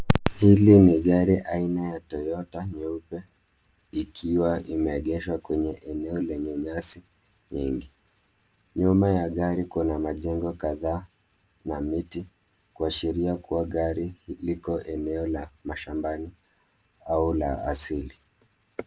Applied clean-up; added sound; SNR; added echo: none; none; none; none.